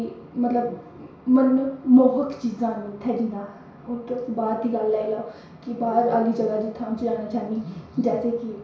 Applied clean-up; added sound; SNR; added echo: none; none; none; reverberation time 0.6 s.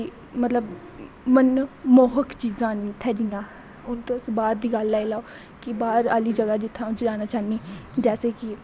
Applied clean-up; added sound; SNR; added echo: none; none; none; none.